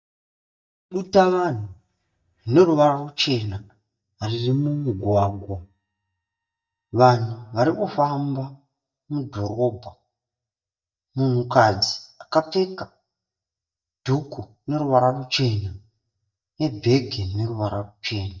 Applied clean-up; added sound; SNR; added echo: neural mask model DeepFilterNet 3.